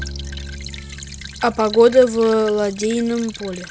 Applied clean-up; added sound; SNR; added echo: none; Bowed string instrument + Stream / Trickle, dribble; 14 dB; none.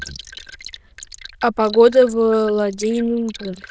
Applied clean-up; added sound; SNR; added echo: neural diffusion model UNIVERSE++.